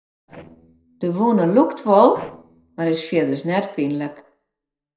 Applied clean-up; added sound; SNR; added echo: neural separator model SepFormer DNS4.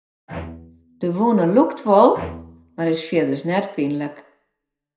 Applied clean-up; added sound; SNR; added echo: none; Bowed string instrument; 18 dB; reverberation time 0.5 s.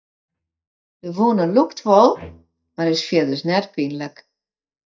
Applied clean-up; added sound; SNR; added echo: neural mask model DeepFilterNet 3.